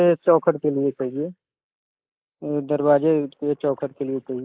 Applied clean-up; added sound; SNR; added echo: neural mask model Resemble Enhance denoiser.